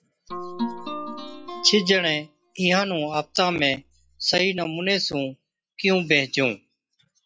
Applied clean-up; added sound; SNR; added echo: classical method log-MMSE.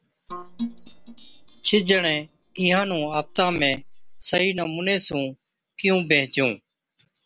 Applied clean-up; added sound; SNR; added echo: neural separator model SepFormer DNS4.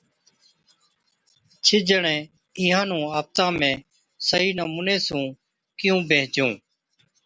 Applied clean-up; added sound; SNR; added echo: none; none; none; none.